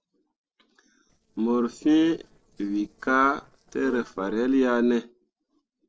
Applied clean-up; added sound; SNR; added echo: neural separator model SepFormer DNS4.